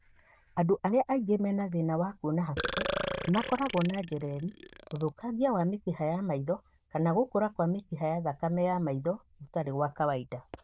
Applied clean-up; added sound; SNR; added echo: neural diffusion model UNIVERSE++.